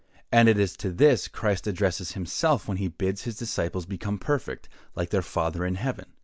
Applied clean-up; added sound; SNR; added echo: none; none; none; none.